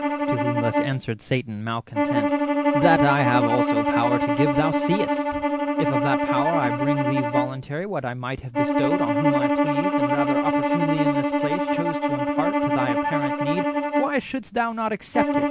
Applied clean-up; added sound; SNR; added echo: none; Bowed string instrument; -4 dB; none.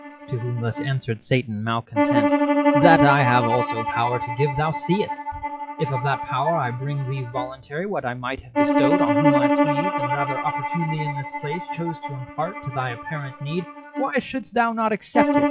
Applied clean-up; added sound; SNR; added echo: classical method log-MMSE.